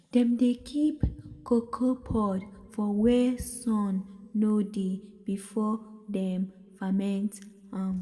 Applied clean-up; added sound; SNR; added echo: none; none; none; reverberation time 1.0 s.